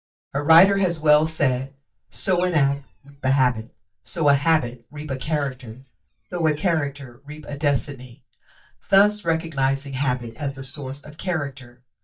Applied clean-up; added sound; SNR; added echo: neural mask model DeepFilterNet 3.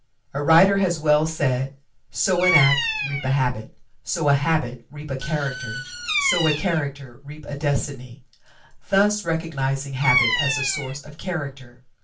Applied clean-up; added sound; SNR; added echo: none; Bird vocalization, bird call, bird song; 6 dB; reverberation time 0.2 s.